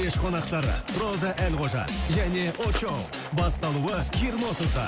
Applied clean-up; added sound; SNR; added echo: none; Boiling + Telephone; 15 dB; none.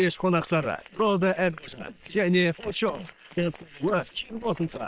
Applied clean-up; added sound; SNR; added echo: neural separator model SepFormer WHAM!.